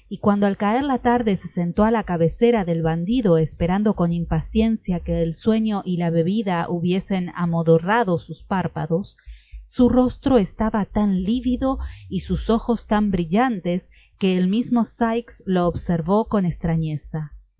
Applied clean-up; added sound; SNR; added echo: classical method log-MMSE.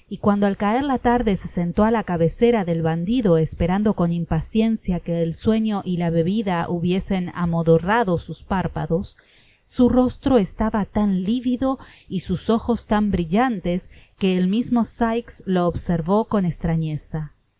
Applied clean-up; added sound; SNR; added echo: none; none; none; none.